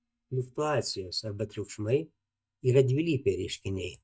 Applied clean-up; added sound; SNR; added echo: neural mask model DeepFilterNet 3.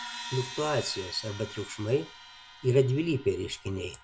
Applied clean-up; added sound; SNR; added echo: none; Crash cymbal; 13 dB; none.